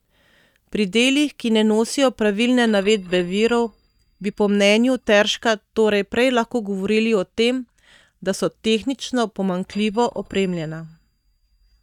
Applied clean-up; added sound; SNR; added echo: neural mask model DeepFilterNet 3.